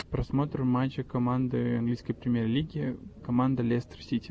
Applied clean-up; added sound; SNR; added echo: none; none; none; none.